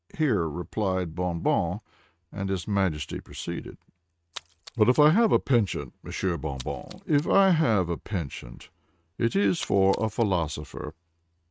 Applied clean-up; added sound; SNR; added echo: neural mask model RNNoise.